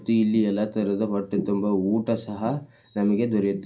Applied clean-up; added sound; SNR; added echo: none; none; none; reverberation time 0.3 s.